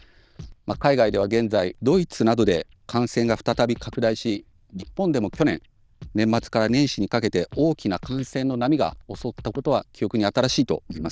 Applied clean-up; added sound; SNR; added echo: neural diffusion model UNIVERSE++.